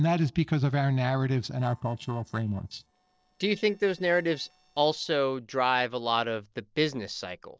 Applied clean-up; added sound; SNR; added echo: neural separator model SepFormer DNS4.